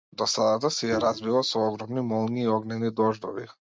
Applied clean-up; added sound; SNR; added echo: neural mask model RNNoise.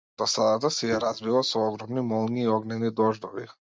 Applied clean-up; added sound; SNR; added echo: neural mask model DeepFilterNet 3.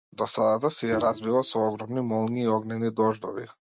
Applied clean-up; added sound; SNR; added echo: none; Bowed string instrument; 15 dB; none.